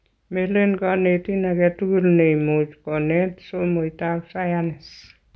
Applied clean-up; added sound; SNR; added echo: none; none; none; none.